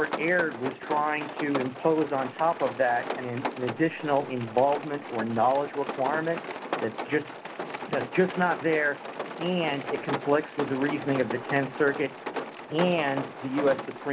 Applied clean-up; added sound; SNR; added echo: none; Rain; 8 dB; none.